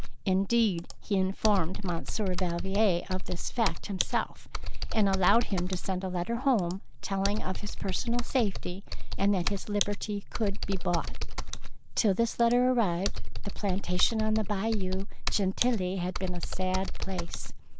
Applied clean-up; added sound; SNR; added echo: none; Computer keyboard; -4 dB; none.